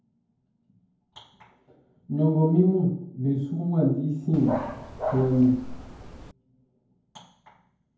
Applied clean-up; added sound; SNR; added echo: none; Dog; 7 dB; reverberation time 0.9 s.